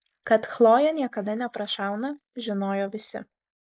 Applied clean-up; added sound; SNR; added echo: neural mask model Resemble Enhance denoiser.